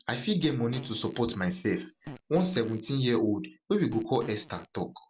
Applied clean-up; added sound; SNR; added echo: none; Fart; 18 dB; none.